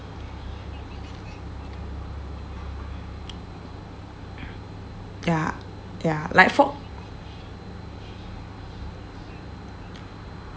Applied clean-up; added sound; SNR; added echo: none; none; none; none.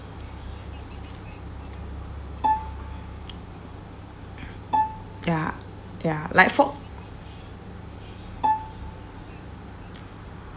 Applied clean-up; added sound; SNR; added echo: none; Bowed string instrument; 0 dB; none.